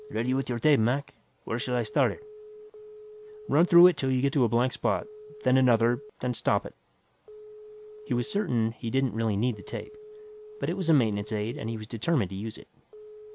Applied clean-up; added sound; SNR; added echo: none; Telephone; 20 dB; none.